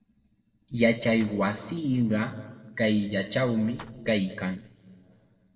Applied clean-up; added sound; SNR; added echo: neural separator model SepFormer DNS4.